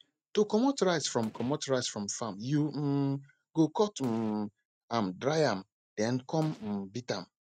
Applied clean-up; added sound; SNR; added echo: neural mask model RNNoise.